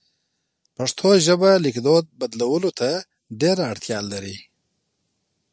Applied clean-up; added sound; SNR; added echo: none; none; none; none.